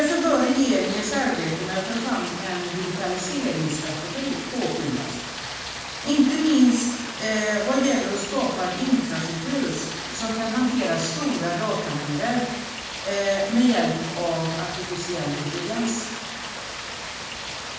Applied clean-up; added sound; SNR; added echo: none; Rain; 8 dB; reverberation time 1.2 s.